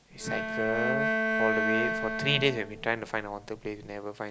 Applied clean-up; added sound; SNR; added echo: none; Bowed string instrument; -1 dB; none.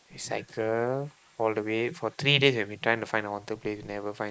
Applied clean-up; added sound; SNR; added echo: neural mask model Resemble Enhance denoiser.